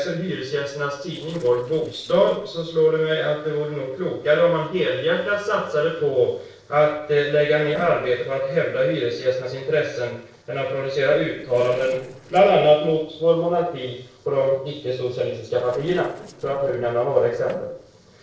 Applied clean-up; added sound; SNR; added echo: neural separator model SepFormer DNS4.